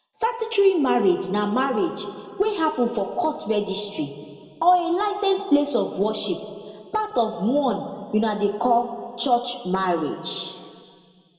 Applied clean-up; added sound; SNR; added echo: none; none; none; reverberation time 2.0 s.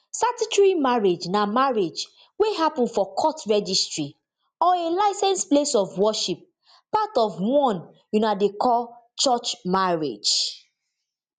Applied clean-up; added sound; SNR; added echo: none; none; none; none.